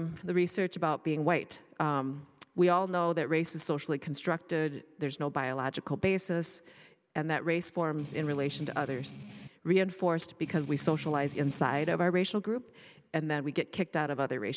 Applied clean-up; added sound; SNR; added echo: none; Strum; 14 dB; none.